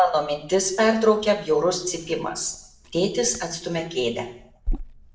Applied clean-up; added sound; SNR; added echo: none; Liquid; 13 dB; reverberation time 0.7 s.